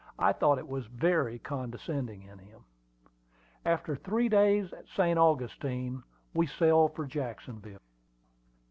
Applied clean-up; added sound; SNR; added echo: none; none; none; none.